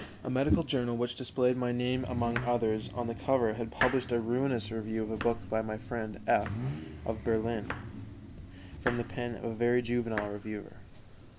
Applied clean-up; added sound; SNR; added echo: none; Idling / Accelerating, revving, vroom / Car + Domestic sounds, home sounds; 9 dB; none.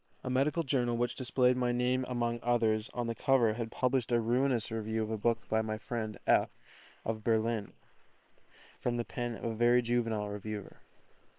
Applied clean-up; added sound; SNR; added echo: neural separator model SepFormer WHAM!.